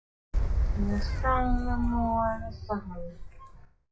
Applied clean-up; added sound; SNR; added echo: classical method WPE with log-MMSE.